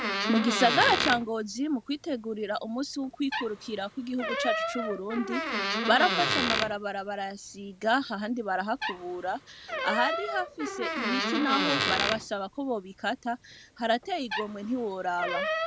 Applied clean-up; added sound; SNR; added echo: none; Door; 3 dB; none.